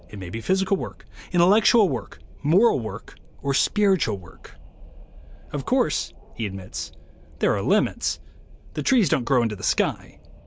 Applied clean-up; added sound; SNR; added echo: none; Wind; 19 dB; none.